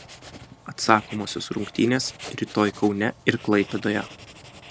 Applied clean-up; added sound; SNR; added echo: none; Writing; 18 dB; none.